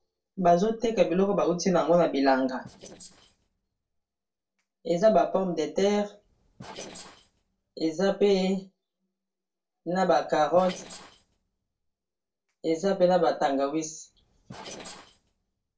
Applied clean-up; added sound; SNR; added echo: neural separator model SepFormer DNS4.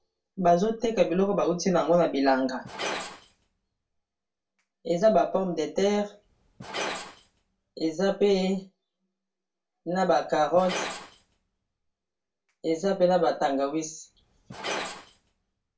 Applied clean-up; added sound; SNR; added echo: none; Glass; 14 dB; reverberation time 0.2 s.